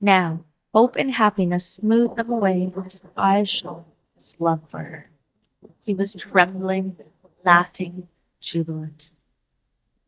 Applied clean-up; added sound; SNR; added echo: neural mask model DeepFilterNet 3.